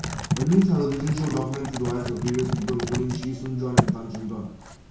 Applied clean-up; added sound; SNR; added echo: none; Typing; 3 dB; reverberation time 0.6 s.